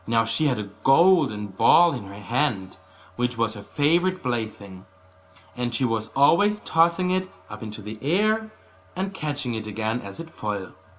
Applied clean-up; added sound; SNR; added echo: none; none; none; none.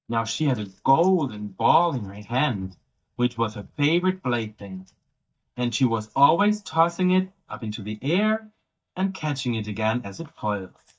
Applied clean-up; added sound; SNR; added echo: neural mask model DeepFilterNet 3.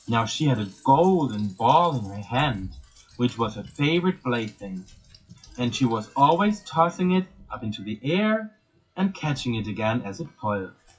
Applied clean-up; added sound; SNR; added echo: classical method WPE with log-MMSE.